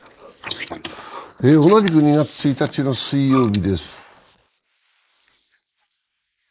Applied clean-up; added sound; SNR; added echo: neural mask model Resemble Enhance denoiser.